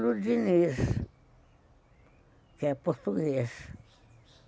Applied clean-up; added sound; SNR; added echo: none; none; none; none.